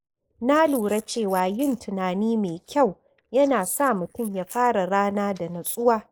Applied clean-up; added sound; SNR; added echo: neural mask model Resemble Enhance denoiser.